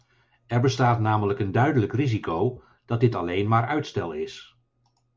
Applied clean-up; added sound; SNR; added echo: none; none; none; none.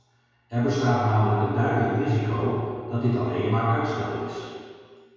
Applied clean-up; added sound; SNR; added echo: none; none; none; reverberation time 1.9 s.